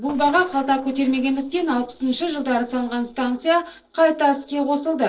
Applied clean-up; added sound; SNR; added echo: neural separator model SepFormer DNS4.